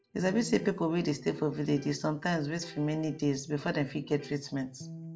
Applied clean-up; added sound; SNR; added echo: none; Electric guitar; 17 dB; reverberation time 0.3 s.